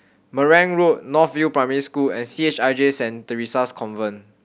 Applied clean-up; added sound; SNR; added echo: none; none; none; none.